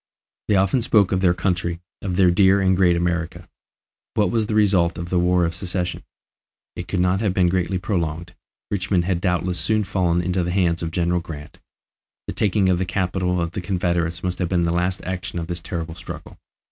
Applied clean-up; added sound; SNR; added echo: none; none; none; none.